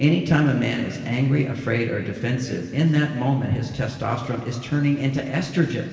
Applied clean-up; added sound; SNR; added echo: none; none; none; reverberation time 2.4 s.